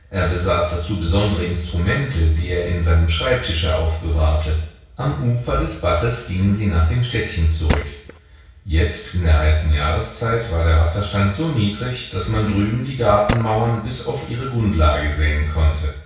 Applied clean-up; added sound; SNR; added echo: none; Tools; 6 dB; reverberation time 0.6 s.